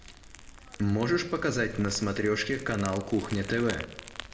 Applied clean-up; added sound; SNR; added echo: none; Crumpling, crinkling; 15 dB; reverberation time 0.7 s.